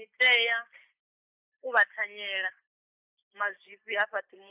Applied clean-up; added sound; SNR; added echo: neural mask model Resemble Enhance denoiser.